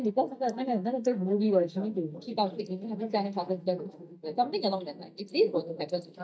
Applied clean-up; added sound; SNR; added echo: neural mask model DeepFilterNet 3.